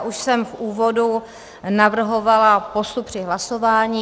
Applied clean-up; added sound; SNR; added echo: none; none; none; none.